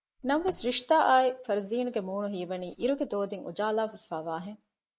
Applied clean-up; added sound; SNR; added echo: neural mask model Resemble Enhance denoiser.